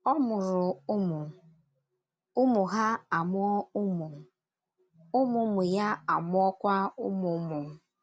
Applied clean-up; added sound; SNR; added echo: none; none; none; none.